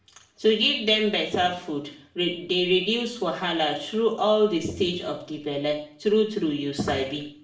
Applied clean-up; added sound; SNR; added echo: none; none; none; reverberation time 0.5 s.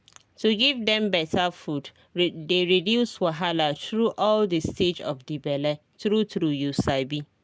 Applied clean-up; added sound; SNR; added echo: none; none; none; none.